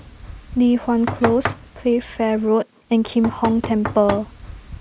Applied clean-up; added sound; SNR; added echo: none; Knock; 10 dB; none.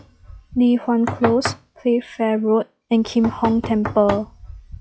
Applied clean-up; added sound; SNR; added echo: classical method log-MMSE.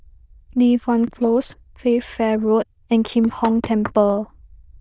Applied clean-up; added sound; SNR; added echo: neural diffusion model UNIVERSE++.